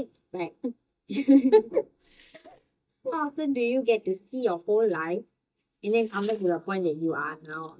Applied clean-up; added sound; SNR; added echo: neural mask model DeepFilterNet 3.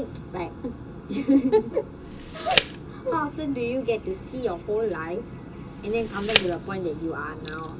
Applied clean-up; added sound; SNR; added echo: none; Tick; 4 dB; reverberation time 0.2 s.